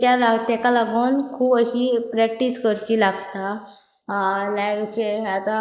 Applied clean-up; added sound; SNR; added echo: neural mask model Resemble Enhance denoiser.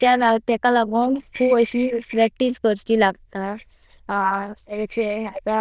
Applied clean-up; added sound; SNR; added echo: neural diffusion model UNIVERSE++.